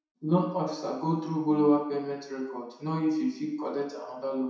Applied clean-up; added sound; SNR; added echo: none; none; none; reverberation time 0.7 s.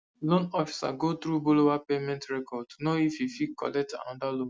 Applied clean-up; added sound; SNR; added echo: none; none; none; none.